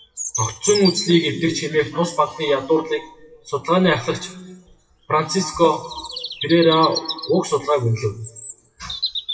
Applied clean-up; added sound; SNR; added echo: classical method WPE with log-MMSE.